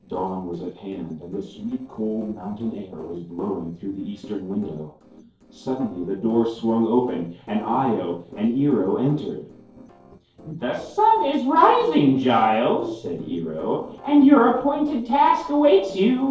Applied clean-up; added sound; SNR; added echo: neural separator model SepFormer DNS4.